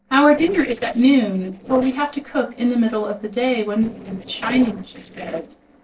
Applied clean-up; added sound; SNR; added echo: neural separator model SepFormer DNS4.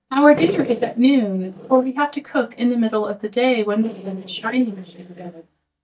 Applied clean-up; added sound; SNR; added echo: neural mask model DeepFilterNet 3.